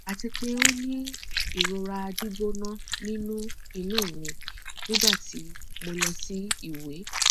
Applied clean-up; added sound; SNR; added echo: none; Chewing, mastication; -4 dB; none.